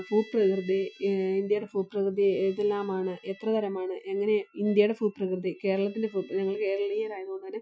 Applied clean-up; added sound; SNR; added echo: classical method Wiener filter.